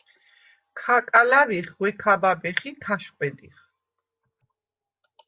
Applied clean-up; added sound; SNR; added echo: none; none; none; none.